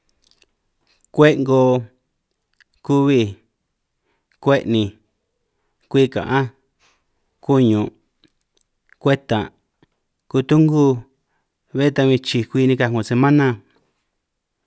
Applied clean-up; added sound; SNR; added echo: none; none; none; none.